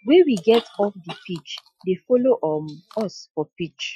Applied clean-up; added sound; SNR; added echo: classical method Wiener filter.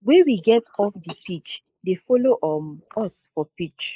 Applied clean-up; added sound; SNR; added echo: neural mask model Resemble Enhance denoiser.